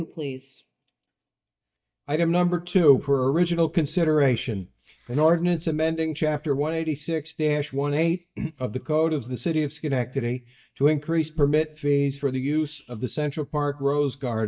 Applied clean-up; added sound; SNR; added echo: neural mask model DeepFilterNet 3.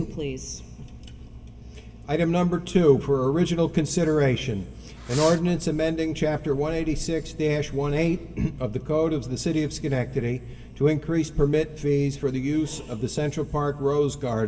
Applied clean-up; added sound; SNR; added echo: none; Fireworks; 15 dB; reverberation time 1.3 s.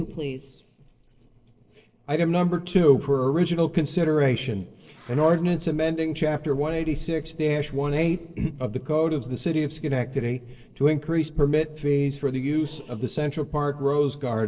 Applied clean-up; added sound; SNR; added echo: neural separator model SepFormer DNS4.